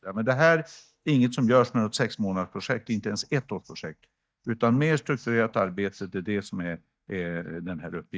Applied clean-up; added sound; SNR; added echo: neural mask model DeepFilterNet 3.